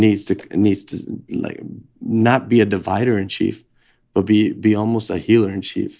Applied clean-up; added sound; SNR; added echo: none; none; none; none.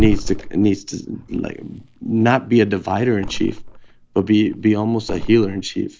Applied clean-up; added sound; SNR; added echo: none; Thump, thud; 9 dB; none.